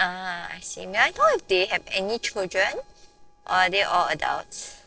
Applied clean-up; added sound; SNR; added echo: neural separator model SepFormer DNS4.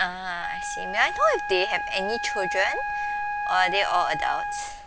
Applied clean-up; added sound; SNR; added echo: none; Wind instrument, woodwind instrument; 3 dB; none.